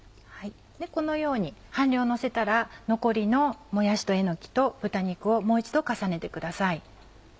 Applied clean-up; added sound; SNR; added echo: none; none; none; none.